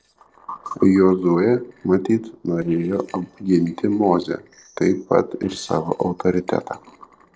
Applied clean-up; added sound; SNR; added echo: neural separator model SepFormer DNS4.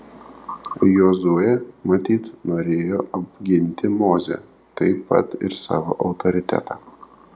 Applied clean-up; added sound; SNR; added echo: none; none; none; none.